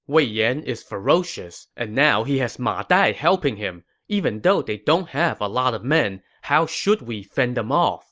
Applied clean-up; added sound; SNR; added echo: none; none; none; none.